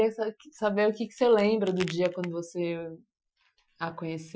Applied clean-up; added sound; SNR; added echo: classical method Wiener filter.